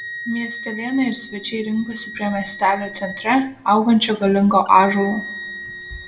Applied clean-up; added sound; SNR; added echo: none; Wind instrument, woodwind instrument; 14 dB; reverberation time 0.6 s.